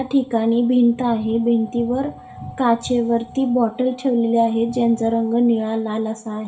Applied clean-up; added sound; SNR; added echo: none; none; none; reverberation time 0.5 s.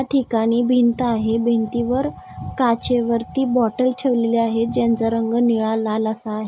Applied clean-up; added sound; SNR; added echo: none; none; none; none.